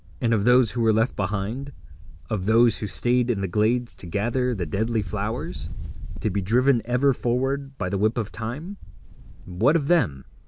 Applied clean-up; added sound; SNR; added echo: none; Wind; 12 dB; none.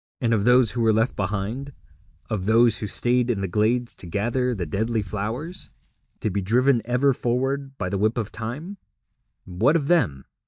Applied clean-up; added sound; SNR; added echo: neural mask model DeepFilterNet 3.